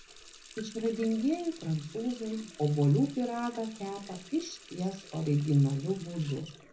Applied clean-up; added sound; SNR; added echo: none; Water tap, faucet; 19 dB; reverberation time 0.4 s.